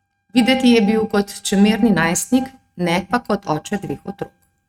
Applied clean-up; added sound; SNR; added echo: neural mask model RNNoise.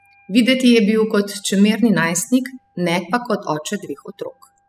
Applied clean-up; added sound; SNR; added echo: classical method spectral subtraction.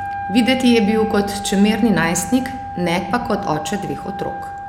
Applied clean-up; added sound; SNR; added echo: none; Wind instrument, woodwind instrument; 10 dB; none.